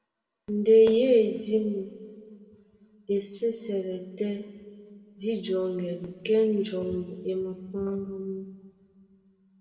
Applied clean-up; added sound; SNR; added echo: none; none; none; reverberation time 2.0 s.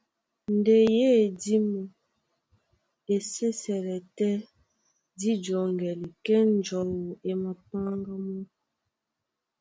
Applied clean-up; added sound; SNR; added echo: none; none; none; none.